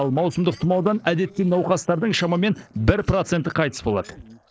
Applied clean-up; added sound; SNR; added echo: neural separator model SepFormer DNS4.